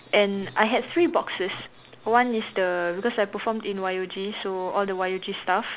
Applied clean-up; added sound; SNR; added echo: none; none; none; none.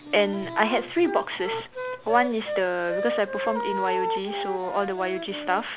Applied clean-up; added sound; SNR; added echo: none; Wind instrument, woodwind instrument; 5 dB; none.